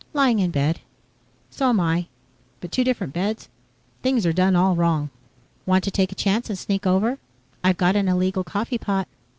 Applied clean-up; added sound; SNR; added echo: none; none; none; none.